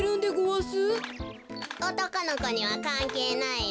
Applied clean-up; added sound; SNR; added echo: none; Camera; 16 dB; none.